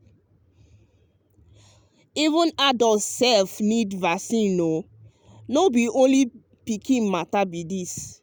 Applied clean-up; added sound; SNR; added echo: none; none; none; none.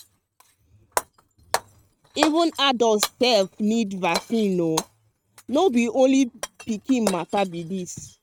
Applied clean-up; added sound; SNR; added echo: neural mask model RNNoise.